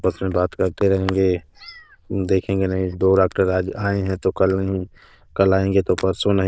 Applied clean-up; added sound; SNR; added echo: neural diffusion model UNIVERSE++.